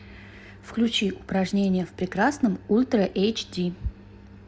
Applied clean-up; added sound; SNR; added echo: none; none; none; none.